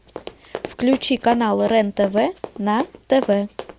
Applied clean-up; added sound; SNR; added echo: none; Run; 13 dB; none.